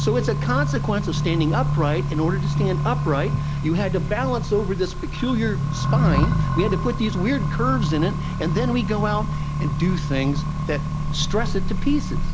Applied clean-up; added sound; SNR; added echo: none; Accelerating, revving, vroom; -2 dB; none.